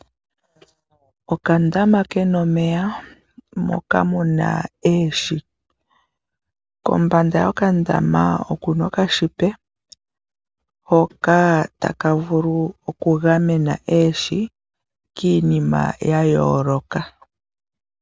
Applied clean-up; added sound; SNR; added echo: none; none; none; none.